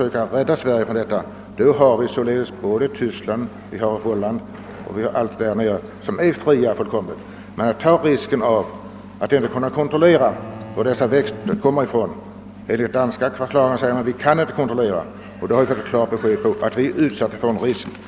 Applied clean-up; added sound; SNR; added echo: none; Bowed string instrument; 20 dB; none.